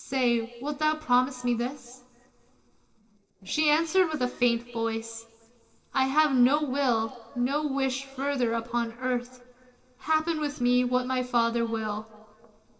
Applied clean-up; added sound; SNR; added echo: neural separator model SepFormer DNS4.